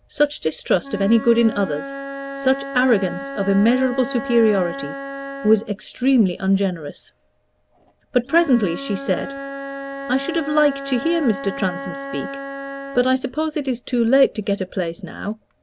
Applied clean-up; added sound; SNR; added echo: none; Wind instrument, woodwind instrument; 11 dB; none.